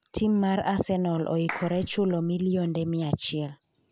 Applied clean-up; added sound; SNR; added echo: none; Clapping; 14 dB; none.